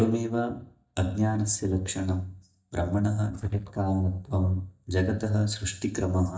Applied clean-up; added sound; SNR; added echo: neural mask model DeepFilterNet 3.